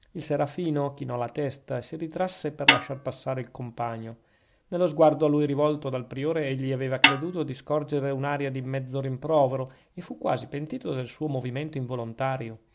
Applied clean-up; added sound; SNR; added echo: none; Snare drum; -5 dB; none.